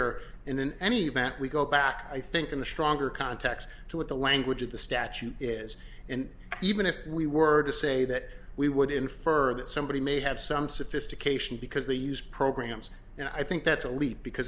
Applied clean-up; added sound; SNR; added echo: none; none; none; none.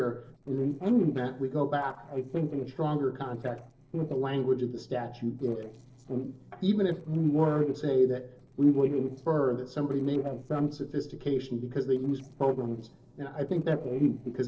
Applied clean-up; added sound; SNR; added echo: neural separator model SepFormer DNS4.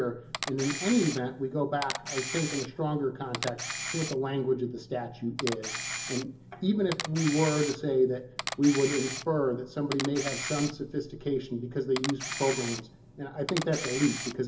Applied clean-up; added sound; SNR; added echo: none; Camera; 8 dB; reverberation time 0.4 s.